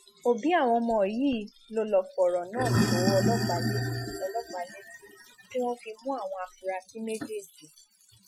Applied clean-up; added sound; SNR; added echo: classical method Wiener filter.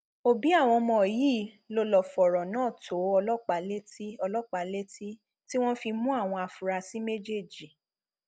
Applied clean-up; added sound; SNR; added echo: none; none; none; none.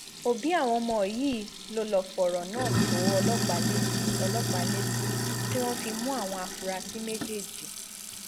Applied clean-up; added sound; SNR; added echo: none; Sink (filling or washing); 0 dB; none.